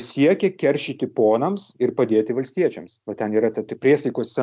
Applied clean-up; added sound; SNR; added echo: none; none; none; none.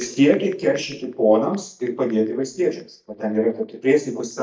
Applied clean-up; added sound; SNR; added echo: neural mask model DeepFilterNet 3.